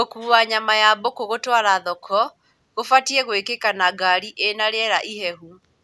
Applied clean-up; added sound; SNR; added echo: none; none; none; none.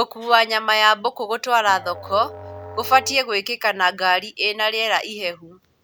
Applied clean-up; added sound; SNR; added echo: none; Musical instrument; 17 dB; none.